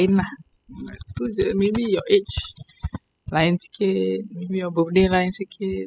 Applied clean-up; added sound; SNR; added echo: classical method spectral subtraction.